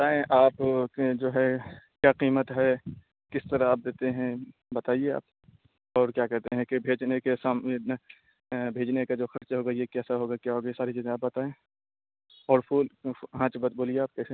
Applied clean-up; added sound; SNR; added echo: none; none; none; none.